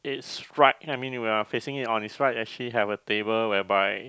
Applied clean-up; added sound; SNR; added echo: none; none; none; none.